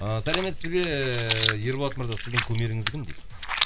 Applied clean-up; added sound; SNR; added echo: none; Chewing, mastication; 1 dB; none.